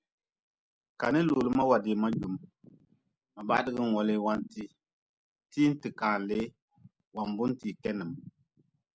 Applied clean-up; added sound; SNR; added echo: none; none; none; none.